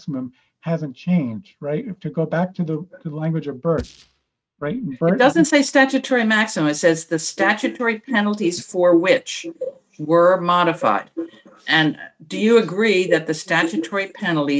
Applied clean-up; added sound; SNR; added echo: neural mask model RNNoise.